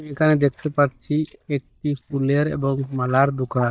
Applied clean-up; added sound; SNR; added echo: neural mask model DeepFilterNet 3.